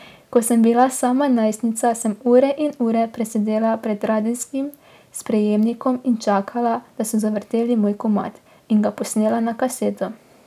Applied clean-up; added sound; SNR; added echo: none; none; none; none.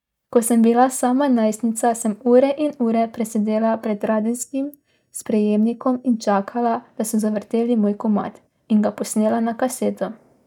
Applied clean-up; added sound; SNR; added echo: neural mask model DeepFilterNet 3.